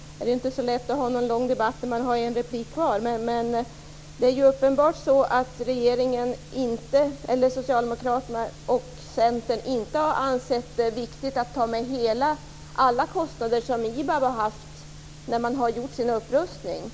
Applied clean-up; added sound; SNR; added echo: none; none; none; none.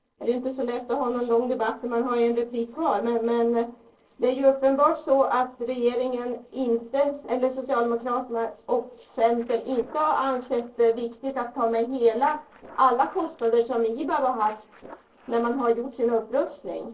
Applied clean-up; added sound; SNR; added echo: neural separator model SepFormer DNS4.